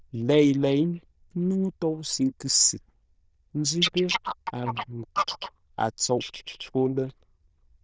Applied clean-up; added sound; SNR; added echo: neural diffusion model UNIVERSE++.